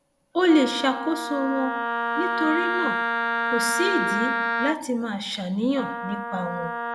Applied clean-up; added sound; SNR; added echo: none; Wind instrument, woodwind instrument; 2 dB; none.